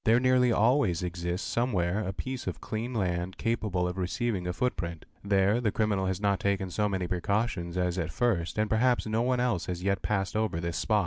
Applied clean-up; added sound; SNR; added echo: none; none; none; none.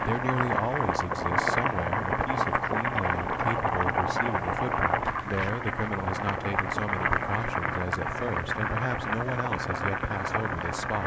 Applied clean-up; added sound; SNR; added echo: none; Boiling; -4 dB; none.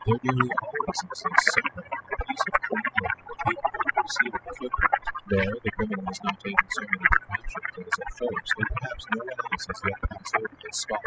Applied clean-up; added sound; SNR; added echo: classical method spectral subtraction.